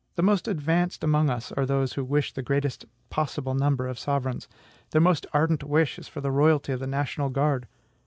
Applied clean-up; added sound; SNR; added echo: none; none; none; none.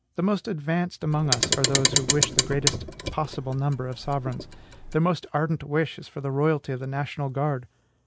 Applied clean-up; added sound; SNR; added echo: none; Clock; 0 dB; none.